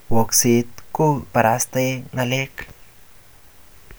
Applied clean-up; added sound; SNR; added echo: none; none; none; none.